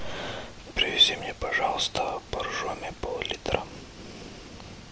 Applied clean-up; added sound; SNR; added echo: none; none; none; none.